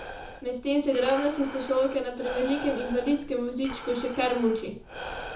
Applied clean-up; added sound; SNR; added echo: none; Breathing; 12 dB; reverberation time 0.6 s.